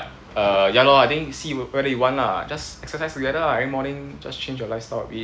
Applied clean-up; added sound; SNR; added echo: none; none; none; none.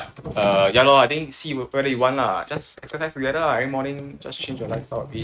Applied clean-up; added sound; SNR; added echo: neural mask model RNNoise.